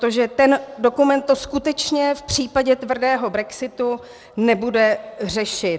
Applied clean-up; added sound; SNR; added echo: none; none; none; none.